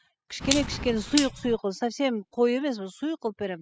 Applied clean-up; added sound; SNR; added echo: classical method spectral subtraction.